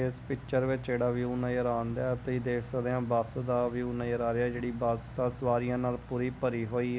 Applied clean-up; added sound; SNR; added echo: none; none; none; none.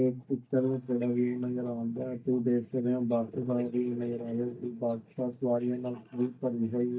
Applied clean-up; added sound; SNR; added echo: neural mask model DeepFilterNet 3.